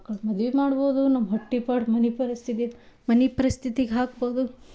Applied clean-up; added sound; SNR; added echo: none; none; none; none.